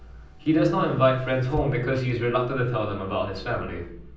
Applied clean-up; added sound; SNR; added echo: none; Engine / Car; 16 dB; reverberation time 0.6 s.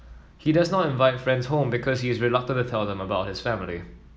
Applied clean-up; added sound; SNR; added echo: none; none; none; none.